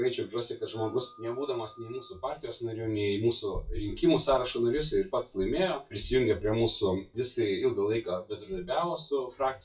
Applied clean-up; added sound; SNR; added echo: classical method WPE with log-MMSE.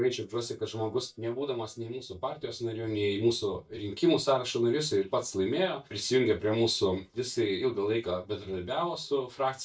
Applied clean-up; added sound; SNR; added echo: neural mask model DeepFilterNet 3.